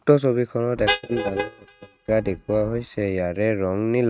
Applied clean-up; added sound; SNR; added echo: neural mask model RNNoise.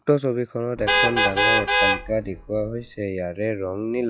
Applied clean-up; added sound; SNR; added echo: classical method log-MMSE.